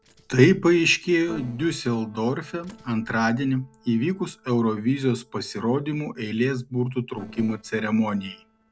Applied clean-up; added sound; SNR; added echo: neural separator model SepFormer DNS4.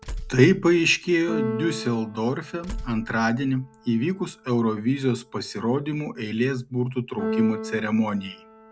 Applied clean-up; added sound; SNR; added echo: none; Keyboard (musical) + Tools; 11 dB; none.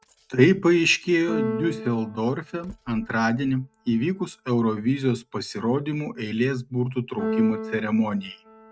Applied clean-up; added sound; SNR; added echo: neural mask model RNNoise.